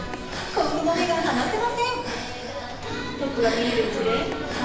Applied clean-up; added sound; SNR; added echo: none; Breathing; 8 dB; reverberation time 1.0 s.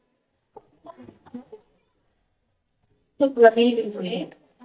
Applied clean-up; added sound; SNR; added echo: neural mask model DeepFilterNet 3.